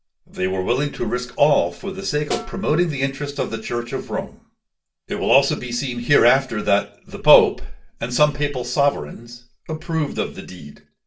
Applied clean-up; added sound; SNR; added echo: none; Snare drum; 13 dB; reverberation time 0.3 s.